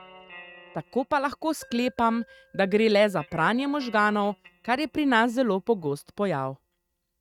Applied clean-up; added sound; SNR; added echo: neural mask model RNNoise.